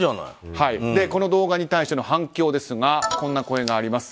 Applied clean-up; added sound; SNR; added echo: none; none; none; none.